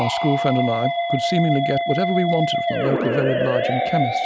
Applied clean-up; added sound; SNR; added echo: none; Musical instrument; -1 dB; none.